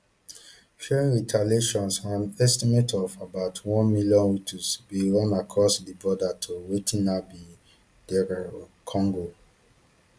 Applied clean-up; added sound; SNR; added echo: none; none; none; none.